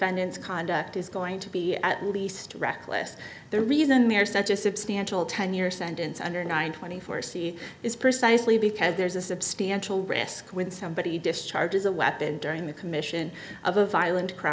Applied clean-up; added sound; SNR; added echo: none; none; none; none.